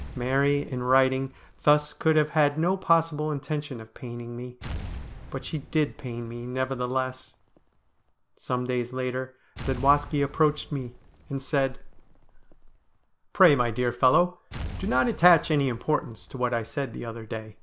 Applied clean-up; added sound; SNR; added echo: none; Explosion; 16 dB; none.